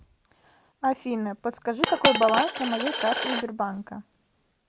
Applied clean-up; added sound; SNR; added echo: none; Coin (dropping); 2 dB; none.